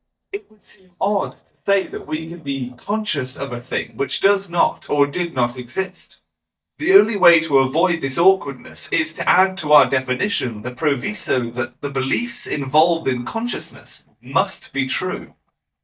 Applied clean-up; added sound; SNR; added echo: neural mask model DeepFilterNet 3.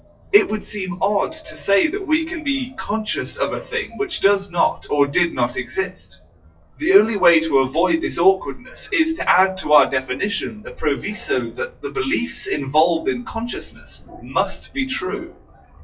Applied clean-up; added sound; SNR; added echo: classical method WPE with log-MMSE.